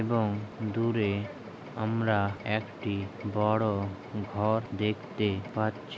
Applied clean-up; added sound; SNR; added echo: none; none; none; none.